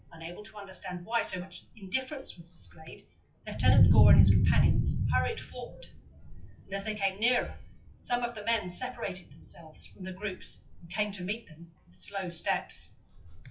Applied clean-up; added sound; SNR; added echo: classical method WPE with log-MMSE.